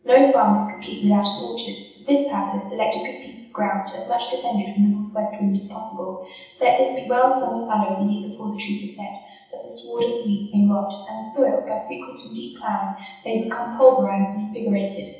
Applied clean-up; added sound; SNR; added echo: none; none; none; reverberation time 0.9 s.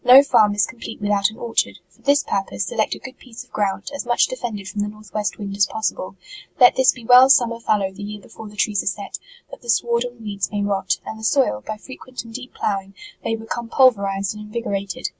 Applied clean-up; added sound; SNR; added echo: none; none; none; none.